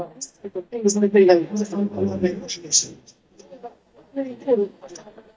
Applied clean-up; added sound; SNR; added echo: neural mask model DeepFilterNet 3.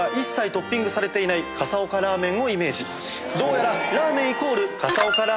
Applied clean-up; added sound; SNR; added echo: none; none; none; none.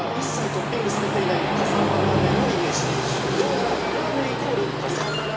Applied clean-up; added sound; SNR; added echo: none; Train; -3 dB; reverberation time 2.3 s.